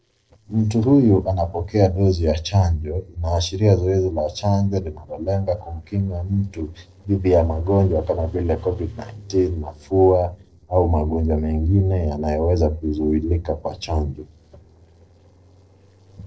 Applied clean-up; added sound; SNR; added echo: neural separator model SepFormer DNS4.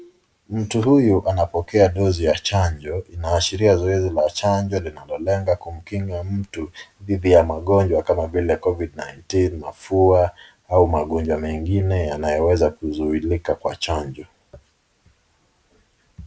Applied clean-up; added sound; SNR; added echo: none; none; none; none.